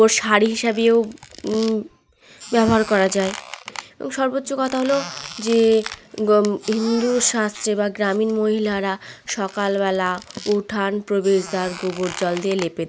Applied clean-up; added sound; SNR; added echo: none; Squeak; 17 dB; none.